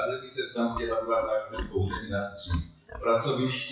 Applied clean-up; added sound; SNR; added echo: classical method WPE with log-MMSE.